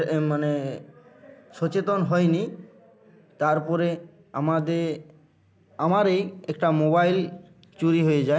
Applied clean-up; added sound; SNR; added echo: none; none; none; none.